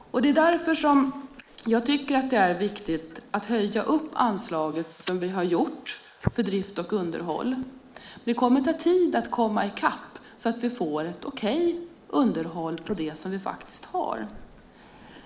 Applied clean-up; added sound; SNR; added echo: neural mask model Resemble Enhance denoiser.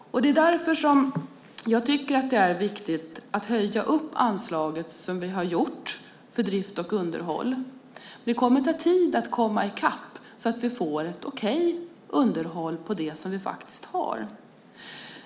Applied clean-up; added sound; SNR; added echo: none; none; none; none.